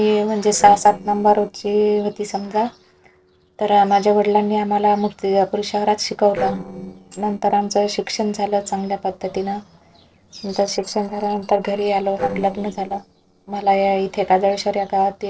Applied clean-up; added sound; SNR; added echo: neural separator model SepFormer DNS4.